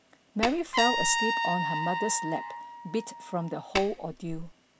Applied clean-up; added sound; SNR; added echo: none; Tap + Trumpet; 1 dB; none.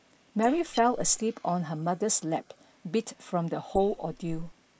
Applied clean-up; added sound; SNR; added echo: neural mask model Resemble Enhance denoiser.